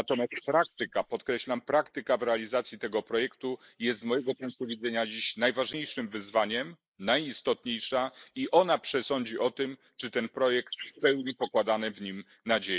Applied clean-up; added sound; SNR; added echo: neural mask model Resemble Enhance denoiser.